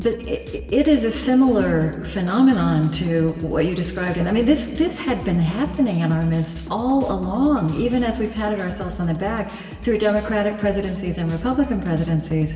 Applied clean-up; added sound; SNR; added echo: none; Drum kit; 15 dB; reverberation time 2.8 s.